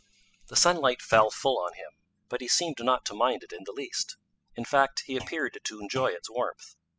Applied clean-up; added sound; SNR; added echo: classical method spectral subtraction.